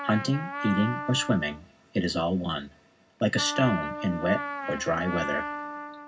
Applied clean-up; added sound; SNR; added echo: none; Trumpet; 7 dB; reverberation time 0.4 s.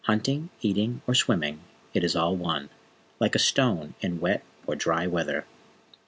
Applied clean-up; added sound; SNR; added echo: none; none; none; none.